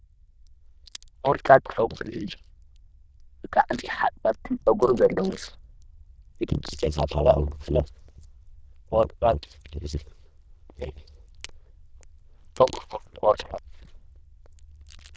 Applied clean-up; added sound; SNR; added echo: neural diffusion model UNIVERSE++.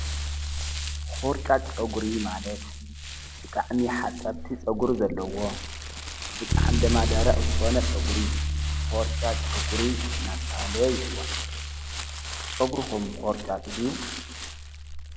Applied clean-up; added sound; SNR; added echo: none; Crumpling, crinkling + Bass guitar; -1 dB; none.